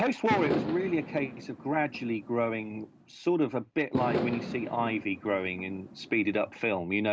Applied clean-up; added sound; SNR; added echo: none; Fireworks; 7 dB; none.